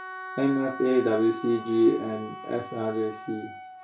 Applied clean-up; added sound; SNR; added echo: none; Wind instrument, woodwind instrument; 13 dB; reverberation time 0.3 s.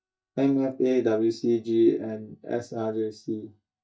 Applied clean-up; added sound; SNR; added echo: neural mask model DeepFilterNet 3.